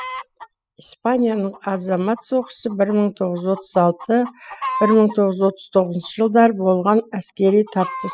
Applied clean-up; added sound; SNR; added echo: classical method spectral subtraction.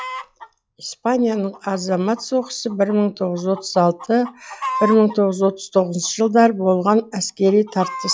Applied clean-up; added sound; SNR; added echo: classical method log-MMSE.